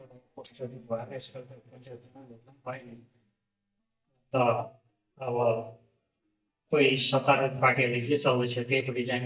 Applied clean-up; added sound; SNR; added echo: neural mask model DeepFilterNet 3.